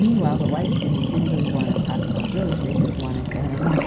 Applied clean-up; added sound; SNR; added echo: none; Sink (filling or washing); -1 dB; reverberation time 0.3 s.